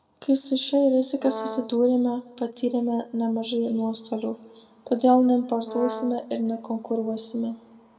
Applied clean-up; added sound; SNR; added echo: none; Brass instrument; 10 dB; reverberation time 1.3 s.